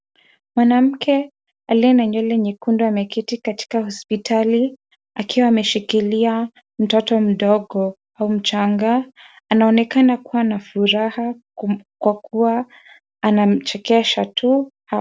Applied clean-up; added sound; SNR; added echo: none; none; none; none.